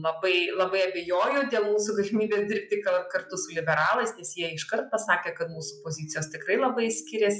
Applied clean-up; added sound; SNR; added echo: classical method log-MMSE.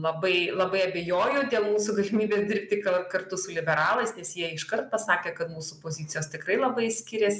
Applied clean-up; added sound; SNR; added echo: none; none; none; none.